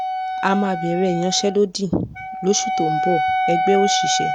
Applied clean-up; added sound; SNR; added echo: none; Wind instrument, woodwind instrument; 1 dB; none.